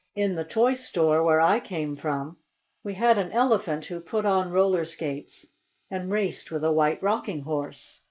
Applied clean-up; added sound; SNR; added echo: neural mask model Resemble Enhance denoiser.